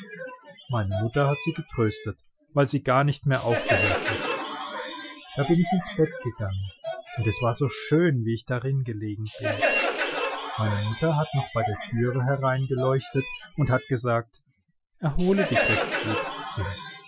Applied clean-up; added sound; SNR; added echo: classical method Wiener filter.